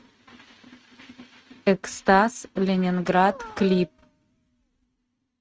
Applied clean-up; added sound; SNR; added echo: neural mask model RNNoise.